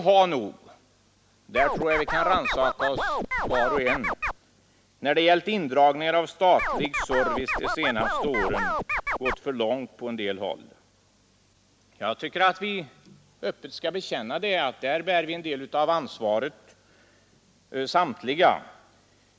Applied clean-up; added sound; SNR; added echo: none; Scratching (performance technique); 1 dB; none.